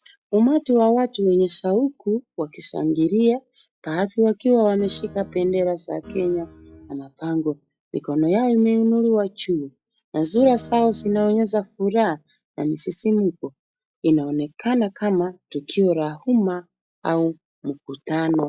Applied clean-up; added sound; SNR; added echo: classical method log-MMSE.